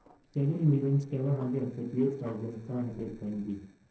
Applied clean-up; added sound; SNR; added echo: neural separator model SepFormer DNS4.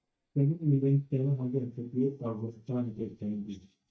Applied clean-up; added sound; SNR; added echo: neural mask model DeepFilterNet 3.